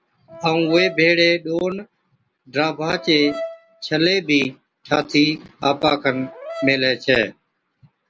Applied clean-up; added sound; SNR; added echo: none; Brass instrument; 14 dB; none.